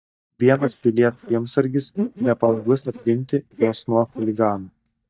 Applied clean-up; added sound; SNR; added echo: neural mask model DeepFilterNet 3.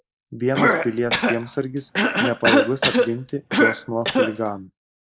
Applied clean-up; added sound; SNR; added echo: neural mask model Resemble Enhance denoiser.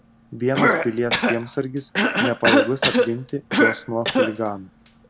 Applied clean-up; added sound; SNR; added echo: none; Cough; -3 dB; none.